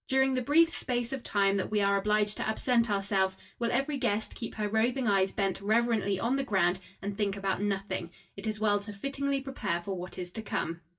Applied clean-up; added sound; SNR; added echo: none; none; none; reverberation time 0.1 s.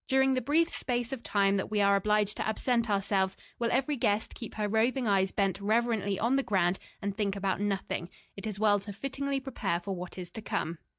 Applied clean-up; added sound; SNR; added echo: none; none; none; none.